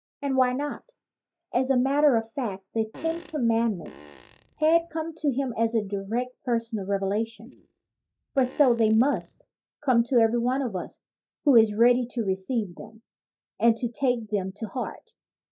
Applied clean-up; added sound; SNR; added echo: neural mask model DeepFilterNet 3.